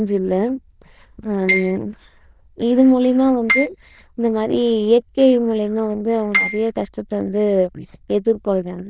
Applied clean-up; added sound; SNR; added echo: neural diffusion model UNIVERSE++.